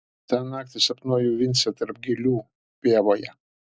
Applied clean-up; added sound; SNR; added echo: none; none; none; none.